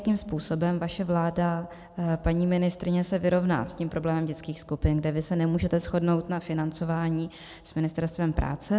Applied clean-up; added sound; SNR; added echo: none; none; none; none.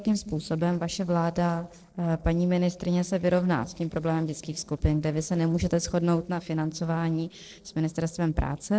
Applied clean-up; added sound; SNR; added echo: neural separator model SepFormer DNS4.